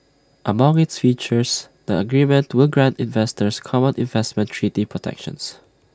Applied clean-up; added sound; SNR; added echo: none; none; none; none.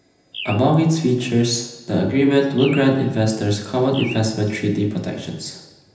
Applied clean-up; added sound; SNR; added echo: none; Bird; 18 dB; reverberation time 0.9 s.